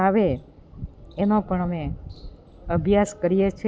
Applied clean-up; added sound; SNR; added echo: none; none; none; none.